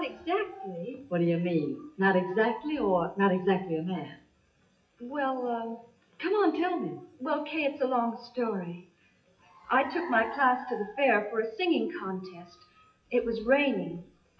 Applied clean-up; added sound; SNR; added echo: classical method WPE with log-MMSE.